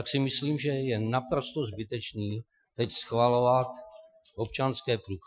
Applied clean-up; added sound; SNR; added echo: classical method Wiener filter.